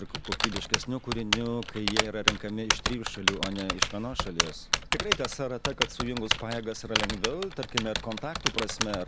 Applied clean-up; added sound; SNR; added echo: none; Typing; -3 dB; none.